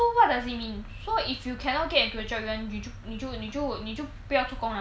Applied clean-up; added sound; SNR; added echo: none; none; none; none.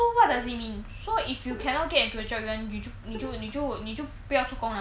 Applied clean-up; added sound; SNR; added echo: none; Bowed string instrument; 18 dB; none.